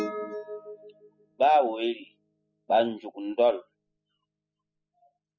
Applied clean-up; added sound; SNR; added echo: classical method spectral subtraction.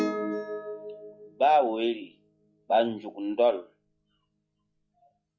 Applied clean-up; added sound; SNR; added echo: classical method log-MMSE.